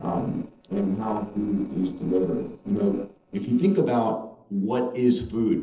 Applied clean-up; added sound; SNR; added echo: neural separator model SepFormer DNS4.